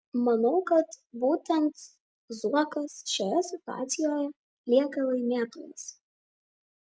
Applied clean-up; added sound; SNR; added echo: none; none; none; none.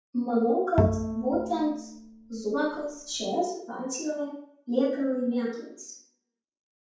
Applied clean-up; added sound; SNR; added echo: none; Bowed string instrument; 2 dB; reverberation time 0.5 s.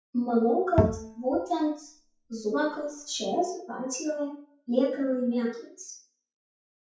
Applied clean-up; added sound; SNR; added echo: classical method WPE with log-MMSE.